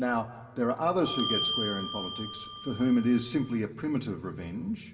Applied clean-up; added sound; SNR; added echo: none; Bell; 5 dB; reverberation time 1.6 s.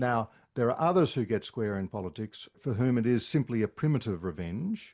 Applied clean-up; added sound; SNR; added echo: none; none; none; none.